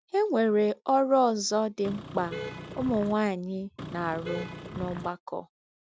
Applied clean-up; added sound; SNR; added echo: none; Vehicle horn, car horn, honking; 10 dB; none.